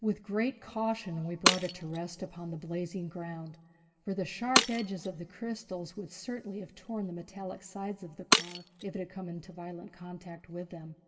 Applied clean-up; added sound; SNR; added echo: none; Shatter; -1 dB; reverberation time 1.0 s.